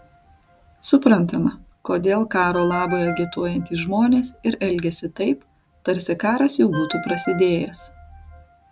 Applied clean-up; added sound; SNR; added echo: none; Ringtone; 16 dB; none.